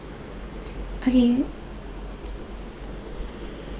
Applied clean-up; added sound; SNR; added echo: none; none; none; none.